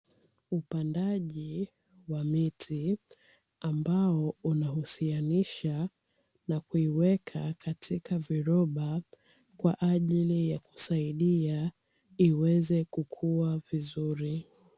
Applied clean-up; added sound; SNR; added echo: none; none; none; none.